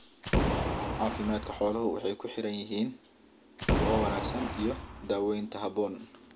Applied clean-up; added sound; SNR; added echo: none; Boom; 0 dB; none.